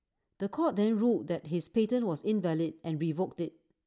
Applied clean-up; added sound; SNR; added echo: none; none; none; none.